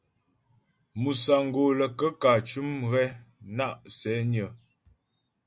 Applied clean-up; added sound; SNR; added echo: none; none; none; none.